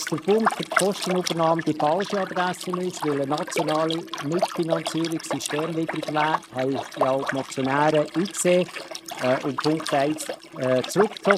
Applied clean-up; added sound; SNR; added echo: neural mask model RNNoise.